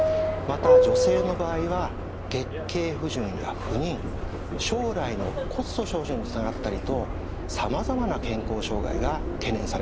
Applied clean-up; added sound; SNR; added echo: none; Subway, metro, underground; -3 dB; none.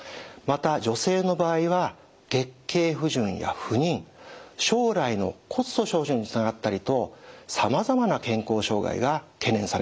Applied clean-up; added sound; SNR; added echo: none; none; none; none.